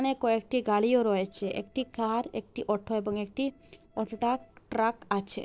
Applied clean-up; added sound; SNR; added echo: neural separator model SepFormer DNS4.